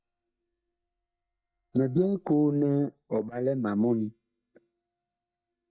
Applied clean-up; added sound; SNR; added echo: neural mask model DeepFilterNet 3.